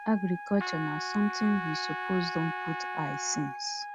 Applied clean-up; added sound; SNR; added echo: none; Trumpet + Wind instrument, woodwind instrument; 5 dB; none.